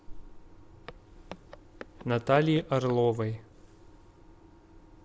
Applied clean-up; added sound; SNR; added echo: none; Walk, footsteps; 18 dB; none.